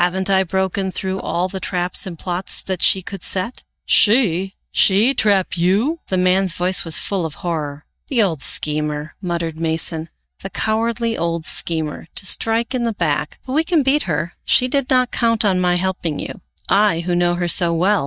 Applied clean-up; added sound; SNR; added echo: neural mask model DeepFilterNet 3.